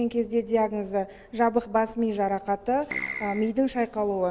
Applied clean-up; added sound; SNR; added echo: none; Keyboard (musical); 7 dB; none.